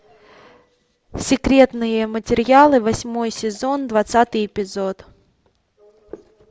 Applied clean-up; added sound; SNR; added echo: none; none; none; none.